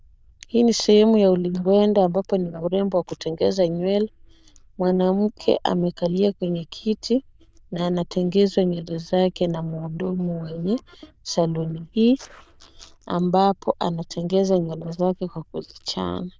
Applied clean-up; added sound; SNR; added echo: neural diffusion model UNIVERSE++.